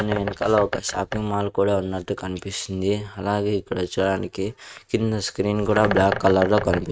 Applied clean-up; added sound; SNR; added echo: neural mask model RNNoise.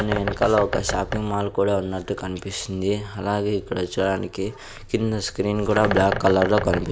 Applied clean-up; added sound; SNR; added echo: none; Bird; 9 dB; none.